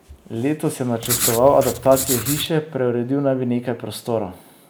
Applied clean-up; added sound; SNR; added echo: none; Writing; 4 dB; none.